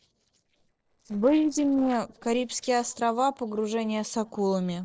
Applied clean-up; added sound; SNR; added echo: neural separator model SepFormer DNS4.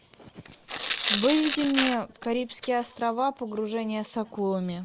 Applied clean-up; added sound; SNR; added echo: none; Tearing; 2 dB; none.